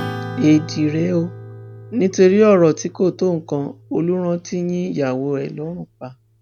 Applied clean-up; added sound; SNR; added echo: none; Acoustic guitar / Strum; 16 dB; none.